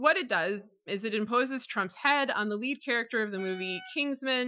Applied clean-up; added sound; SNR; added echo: classical method Wiener filter.